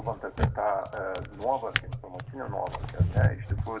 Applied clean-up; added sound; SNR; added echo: none; Drawer open or close; -3 dB; reverberation time 1.2 s.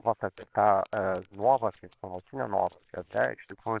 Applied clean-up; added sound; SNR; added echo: neural separator model SepFormer WHAMR!.